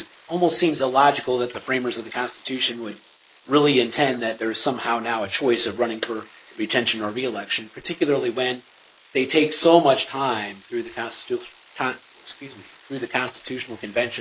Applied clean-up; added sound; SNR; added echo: neural mask model Resemble Enhance denoiser.